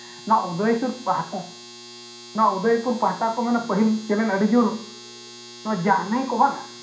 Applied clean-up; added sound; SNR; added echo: none; Domestic sounds, home sounds; 18 dB; reverberation time 0.5 s.